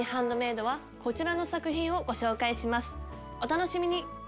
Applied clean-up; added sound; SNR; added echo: none; none; none; none.